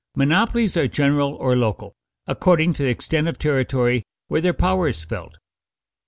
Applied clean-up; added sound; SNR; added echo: none; none; none; none.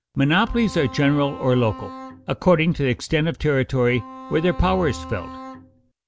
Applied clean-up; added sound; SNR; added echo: none; Bowed string instrument; 16 dB; none.